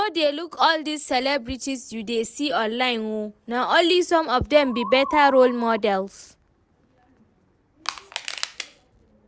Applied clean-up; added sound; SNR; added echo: none; Crushing + Musical instrument; 10 dB; none.